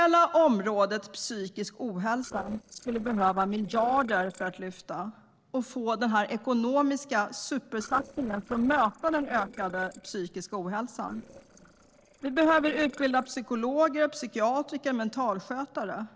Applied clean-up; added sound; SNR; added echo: neural separator model SepFormer DNS4.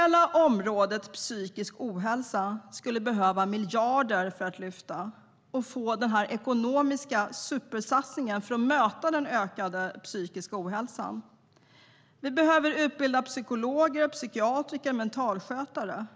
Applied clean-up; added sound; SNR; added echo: none; none; none; none.